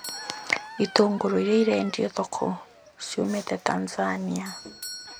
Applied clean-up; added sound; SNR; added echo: none; Gasp + Doorbell; 16 dB; none.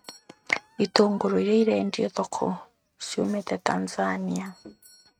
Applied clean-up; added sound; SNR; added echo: neural mask model RNNoise.